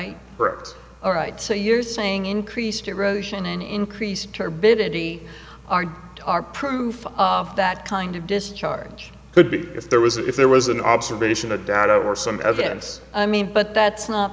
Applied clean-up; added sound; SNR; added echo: none; none; none; none.